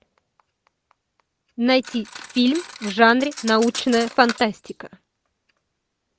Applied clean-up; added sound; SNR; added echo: none; Cutlery, silverware; 15 dB; none.